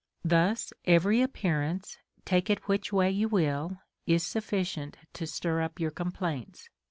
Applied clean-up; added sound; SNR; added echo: none; none; none; none.